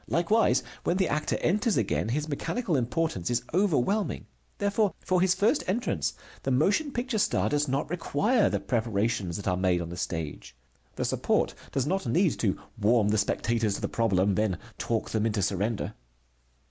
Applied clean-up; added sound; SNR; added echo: none; none; none; none.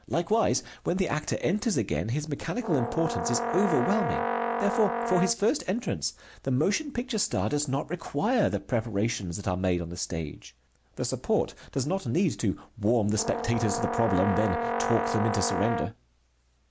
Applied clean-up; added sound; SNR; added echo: none; Brass instrument; 2 dB; none.